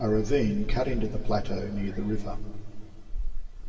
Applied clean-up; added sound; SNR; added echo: none; Meow / Purr; 4 dB; reverberation time 1.8 s.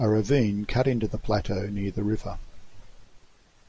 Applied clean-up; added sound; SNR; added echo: none; none; none; none.